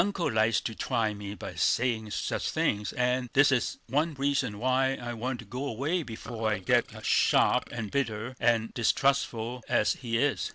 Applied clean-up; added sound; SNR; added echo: neural separator model SepFormer DNS4.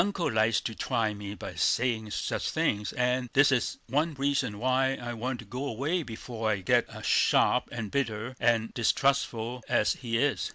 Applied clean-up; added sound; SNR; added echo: none; none; none; none.